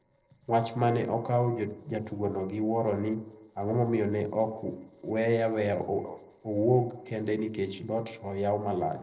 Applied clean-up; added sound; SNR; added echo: neural separator model SepFormer DNS4.